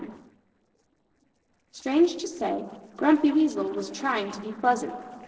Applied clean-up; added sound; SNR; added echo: neural separator model SepFormer DNS4.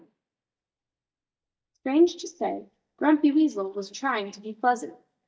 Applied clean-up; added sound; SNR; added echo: neural mask model DeepFilterNet 3.